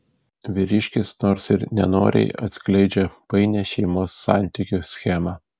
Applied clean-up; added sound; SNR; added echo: none; none; none; none.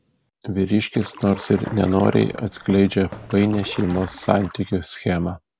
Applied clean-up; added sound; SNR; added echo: none; Walk, footsteps + Stream; 17 dB; none.